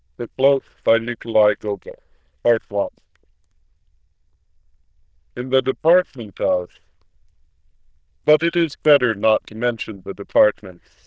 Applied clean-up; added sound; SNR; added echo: neural diffusion model UNIVERSE++.